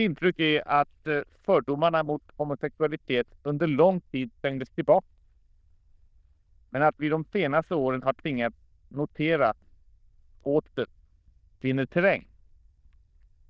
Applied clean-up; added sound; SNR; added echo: neural diffusion model UNIVERSE++.